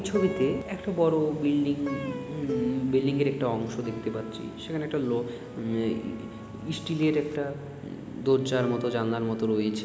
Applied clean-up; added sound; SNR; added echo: none; Plucked string instrument; 15 dB; none.